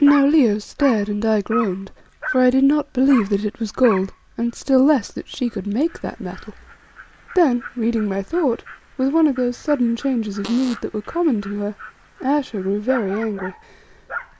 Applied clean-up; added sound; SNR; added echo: none; Fart + Dog; 16 dB; none.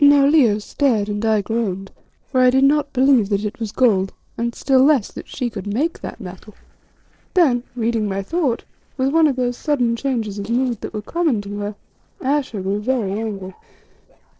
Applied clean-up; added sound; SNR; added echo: neural separator model SepFormer DNS4.